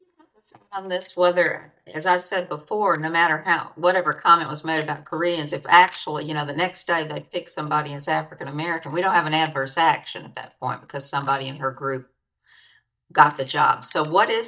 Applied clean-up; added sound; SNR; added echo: neural mask model DeepFilterNet 3.